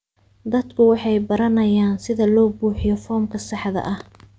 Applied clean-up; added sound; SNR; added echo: none; none; none; none.